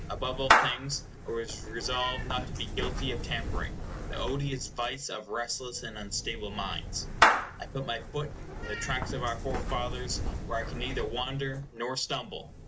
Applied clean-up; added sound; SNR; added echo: none; Meow / Clapping; -2 dB; none.